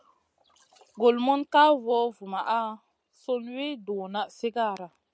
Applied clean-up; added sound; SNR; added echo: none; none; none; none.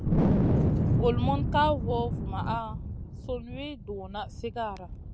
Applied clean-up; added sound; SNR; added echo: none; Wind; -4 dB; none.